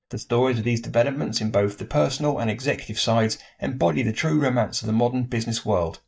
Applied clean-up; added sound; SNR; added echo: neural mask model DeepFilterNet 3.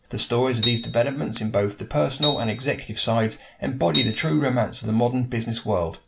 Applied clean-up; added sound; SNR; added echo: none; Piano; 7 dB; none.